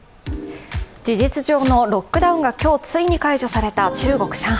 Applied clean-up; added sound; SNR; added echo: none; none; none; none.